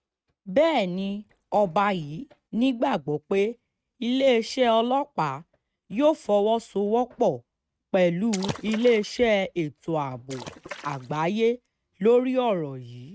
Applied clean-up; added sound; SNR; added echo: neural mask model RNNoise.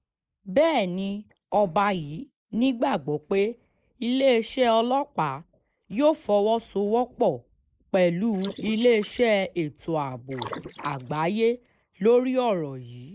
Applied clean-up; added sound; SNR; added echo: neural mask model Resemble Enhance denoiser.